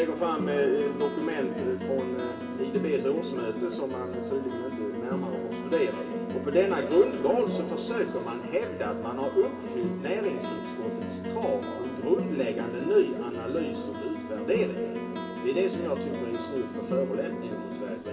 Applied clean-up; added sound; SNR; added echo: none; Plucked string instrument; 5 dB; reverberation time 2.8 s.